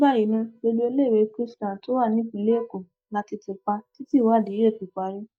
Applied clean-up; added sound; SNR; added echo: neural mask model DeepFilterNet 3.